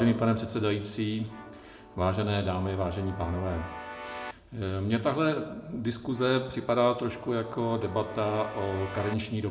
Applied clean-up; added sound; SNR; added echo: none; Keyboard (musical); 14 dB; reverberation time 0.8 s.